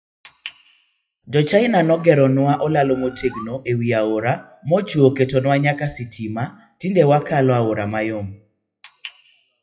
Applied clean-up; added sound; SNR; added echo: classical method WPE with log-MMSE.